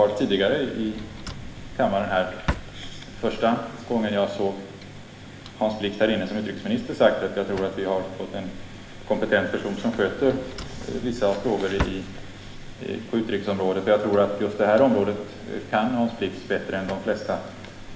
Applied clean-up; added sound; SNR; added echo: none; Drawer open or close; 14 dB; reverberation time 1.1 s.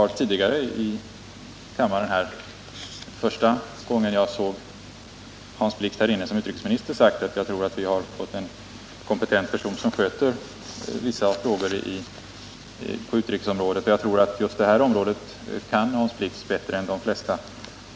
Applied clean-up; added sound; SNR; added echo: none; none; none; none.